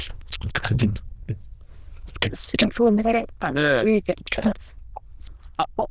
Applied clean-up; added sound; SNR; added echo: neural diffusion model UNIVERSE++.